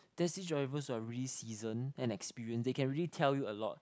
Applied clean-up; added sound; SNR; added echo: none; none; none; none.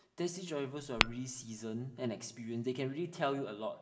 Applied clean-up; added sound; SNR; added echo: none; Tap / Glass; 1 dB; reverberation time 0.7 s.